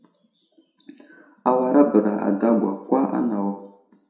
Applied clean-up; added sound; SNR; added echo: none; none; none; reverberation time 0.5 s.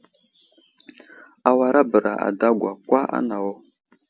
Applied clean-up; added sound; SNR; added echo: none; none; none; none.